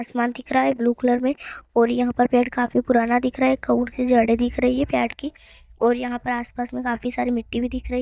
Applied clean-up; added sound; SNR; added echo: neural mask model DeepFilterNet 3.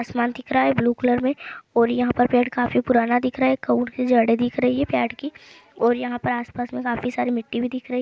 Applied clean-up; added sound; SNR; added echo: none; none; none; none.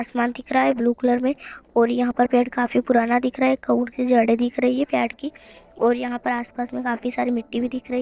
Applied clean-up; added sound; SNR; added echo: neural separator model SepFormer DNS4.